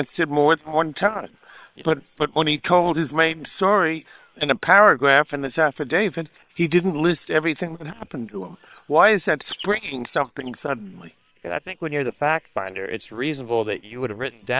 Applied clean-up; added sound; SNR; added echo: neural separator model SepFormer WHAM!.